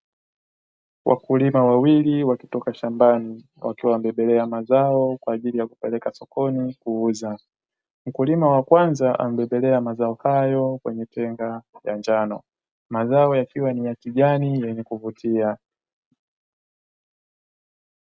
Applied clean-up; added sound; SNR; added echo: none; none; none; none.